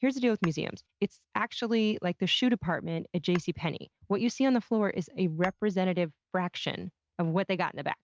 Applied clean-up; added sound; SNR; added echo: neural mask model RNNoise.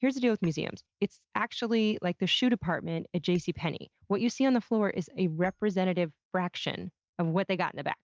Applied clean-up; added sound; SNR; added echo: neural mask model DeepFilterNet 3.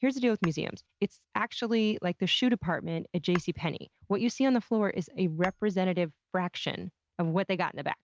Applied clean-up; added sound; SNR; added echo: none; Tap / Hammer; 19 dB; none.